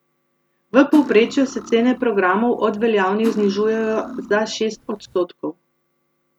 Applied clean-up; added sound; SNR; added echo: none; Cutlery, silverware; 14 dB; none.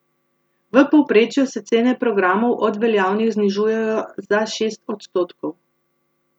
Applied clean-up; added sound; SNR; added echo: none; none; none; none.